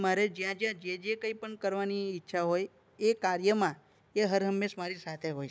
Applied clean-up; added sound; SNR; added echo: none; none; none; none.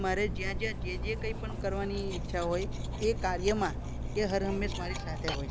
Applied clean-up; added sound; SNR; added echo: none; Cutlery, silverware; 1 dB; none.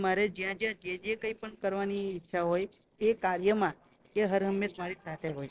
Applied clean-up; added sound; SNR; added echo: neural separator model SepFormer DNS4.